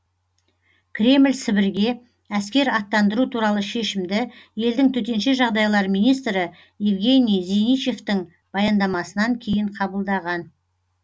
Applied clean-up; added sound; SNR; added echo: none; none; none; none.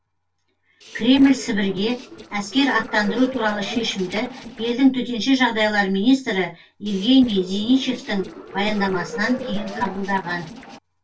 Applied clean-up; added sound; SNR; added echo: neural separator model SepFormer DNS4.